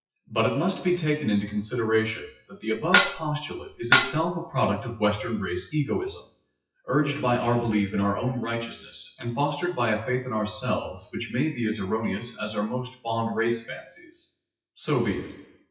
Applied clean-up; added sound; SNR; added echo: classical method WPE with log-MMSE.